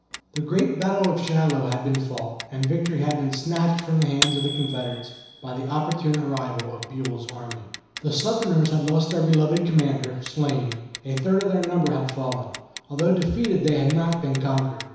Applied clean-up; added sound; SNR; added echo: none; Clock; 13 dB; reverberation time 1.0 s.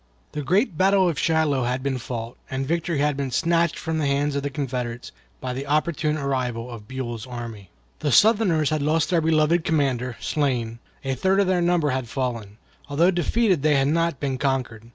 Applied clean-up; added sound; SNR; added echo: none; none; none; none.